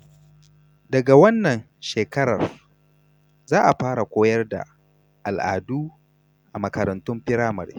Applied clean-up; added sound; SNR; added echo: none; none; none; none.